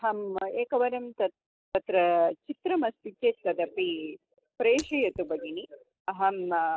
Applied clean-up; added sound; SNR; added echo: neural mask model DeepFilterNet 3.